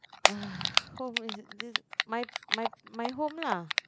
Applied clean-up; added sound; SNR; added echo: none; Typing; -4 dB; none.